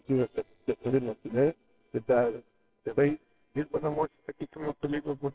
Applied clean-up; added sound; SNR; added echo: neural separator model SepFormer WHAMR!.